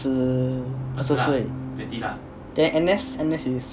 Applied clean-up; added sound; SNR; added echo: none; Organ; 9 dB; none.